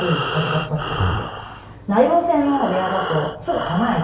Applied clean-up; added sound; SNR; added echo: none; Breathing; 6 dB; reverberation time 0.6 s.